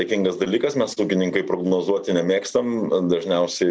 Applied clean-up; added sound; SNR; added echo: none; none; none; none.